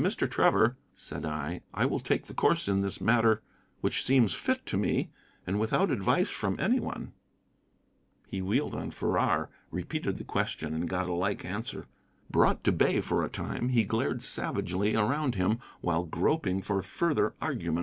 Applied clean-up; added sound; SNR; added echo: none; none; none; none.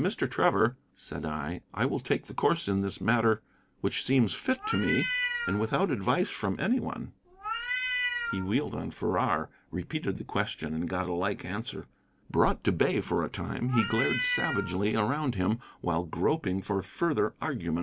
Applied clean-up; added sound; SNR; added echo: none; Meow; 4 dB; none.